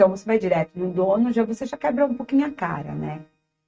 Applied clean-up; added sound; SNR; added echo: neural mask model RNNoise.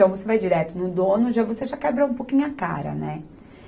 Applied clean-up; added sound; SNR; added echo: none; none; none; none.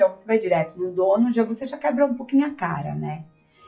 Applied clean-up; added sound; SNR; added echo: classical method log-MMSE.